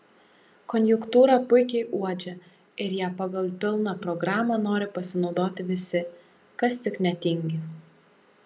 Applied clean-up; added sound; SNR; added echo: none; none; none; none.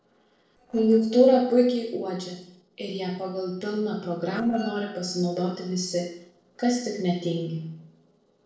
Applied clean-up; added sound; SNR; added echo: neural separator model SepFormer DNS4.